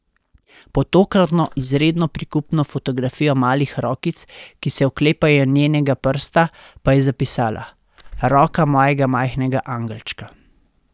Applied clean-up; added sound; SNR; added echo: neural mask model DeepFilterNet 3.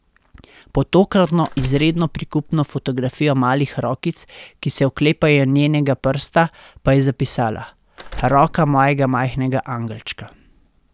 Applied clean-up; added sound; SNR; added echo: none; Door; 16 dB; none.